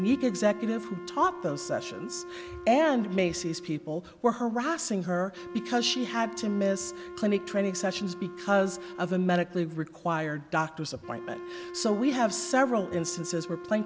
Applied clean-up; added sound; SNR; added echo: none; Wind instrument, woodwind instrument; 13 dB; none.